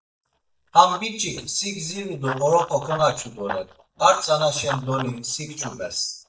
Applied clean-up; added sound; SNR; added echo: neural mask model DeepFilterNet 3.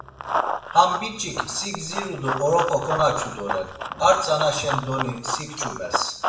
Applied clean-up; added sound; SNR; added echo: none; Run; 5 dB; reverberation time 0.7 s.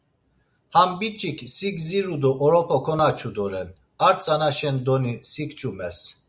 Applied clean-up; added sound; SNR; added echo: none; none; none; none.